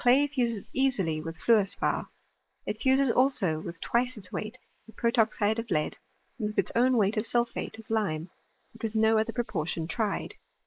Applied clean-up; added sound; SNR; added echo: neural mask model Resemble Enhance denoiser.